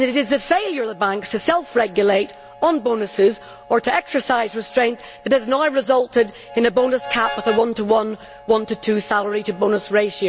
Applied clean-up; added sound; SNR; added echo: none; Harmonica; 18 dB; none.